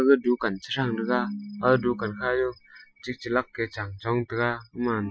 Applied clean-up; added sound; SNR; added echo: classical method Wiener filter.